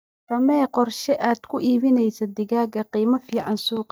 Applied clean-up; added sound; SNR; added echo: neural mask model DeepFilterNet 3.